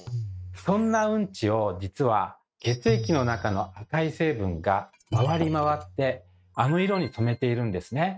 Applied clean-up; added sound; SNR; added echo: neural mask model RNNoise.